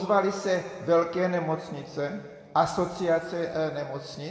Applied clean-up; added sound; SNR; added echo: none; none; none; reverberation time 1.7 s.